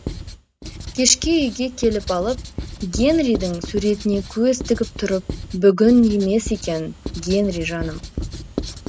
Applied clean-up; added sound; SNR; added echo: none; Writing; 11 dB; none.